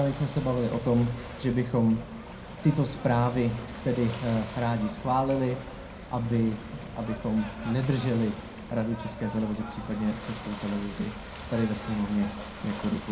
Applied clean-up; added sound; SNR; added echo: none; Ocean / Boat, Water vehicle; 12 dB; reverberation time 0.2 s.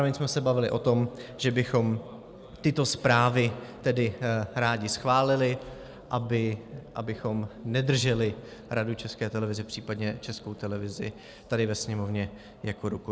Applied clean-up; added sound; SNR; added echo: none; none; none; none.